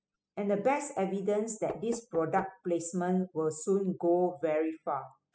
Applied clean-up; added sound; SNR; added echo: classical method spectral subtraction.